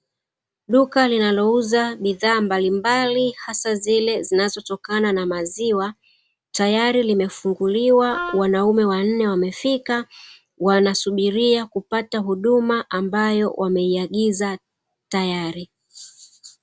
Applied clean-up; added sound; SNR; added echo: none; Wind instrument, woodwind instrument; 11 dB; none.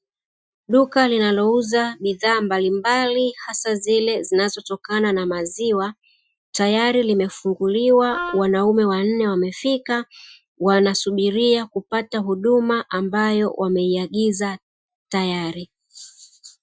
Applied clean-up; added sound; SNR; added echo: classical method Wiener filter.